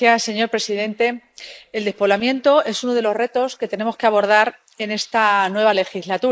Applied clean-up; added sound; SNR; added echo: neural mask model Resemble Enhance denoiser.